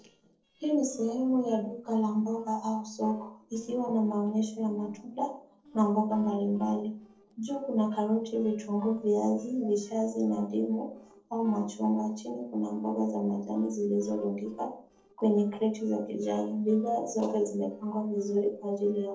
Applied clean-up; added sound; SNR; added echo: neural separator model SepFormer DNS4.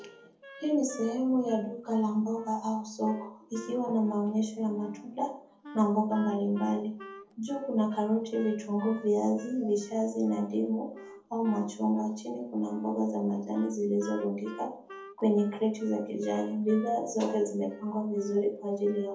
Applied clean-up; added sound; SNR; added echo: none; Wind instrument, woodwind instrument; 20 dB; reverberation time 0.6 s.